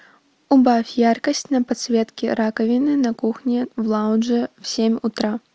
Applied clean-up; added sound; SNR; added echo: none; none; none; none.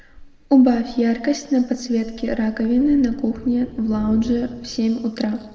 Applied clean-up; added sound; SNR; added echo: none; Thunder; 18 dB; reverberation time 1.3 s.